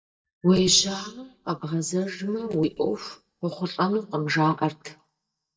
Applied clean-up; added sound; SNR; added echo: neural mask model DeepFilterNet 3.